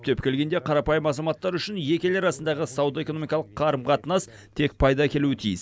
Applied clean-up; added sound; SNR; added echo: none; none; none; none.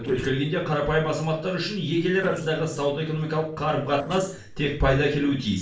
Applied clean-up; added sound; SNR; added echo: neural separator model SepFormer DNS4.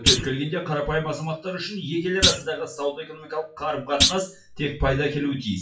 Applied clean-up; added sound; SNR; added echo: classical method WPE with log-MMSE.